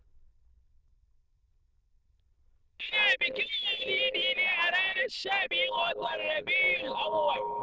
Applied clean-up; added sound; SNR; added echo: neural diffusion model UNIVERSE++.